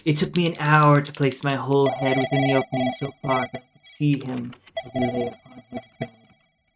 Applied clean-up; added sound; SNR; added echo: neural mask model RNNoise.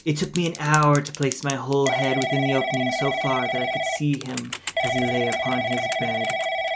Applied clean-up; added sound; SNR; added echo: none; Telephone / Typing; 2 dB; none.